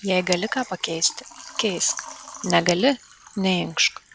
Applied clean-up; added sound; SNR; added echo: none; Water / Liquid; 17 dB; none.